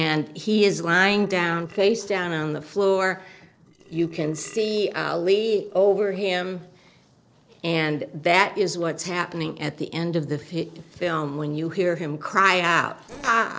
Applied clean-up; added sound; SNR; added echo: neural separator model SepFormer DNS4.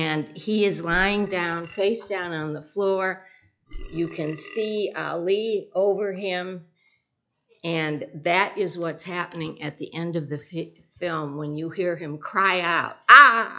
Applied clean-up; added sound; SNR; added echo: classical method log-MMSE.